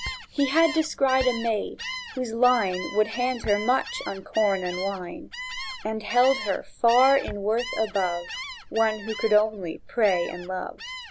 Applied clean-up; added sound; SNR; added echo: none; Gull, seagull; 11 dB; none.